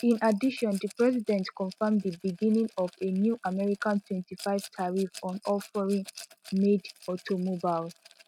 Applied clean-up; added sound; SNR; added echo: neural mask model RNNoise.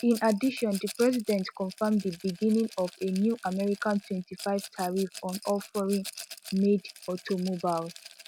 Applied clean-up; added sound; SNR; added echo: none; Rattle; 17 dB; none.